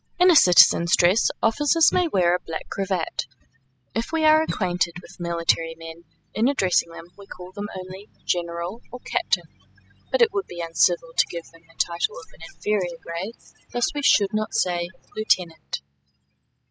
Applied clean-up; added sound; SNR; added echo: classical method spectral subtraction.